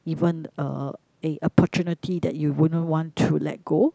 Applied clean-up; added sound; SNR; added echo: none; none; none; none.